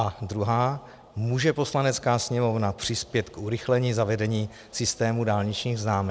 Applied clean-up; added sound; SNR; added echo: none; none; none; none.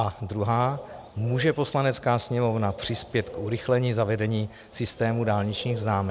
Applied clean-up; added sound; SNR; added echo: none; Bird; 16 dB; none.